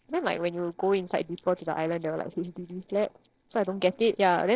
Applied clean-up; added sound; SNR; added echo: neural separator model SepFormer DNS4.